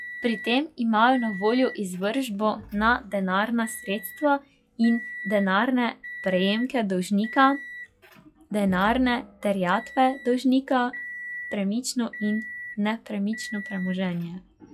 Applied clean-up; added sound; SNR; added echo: classical method log-MMSE.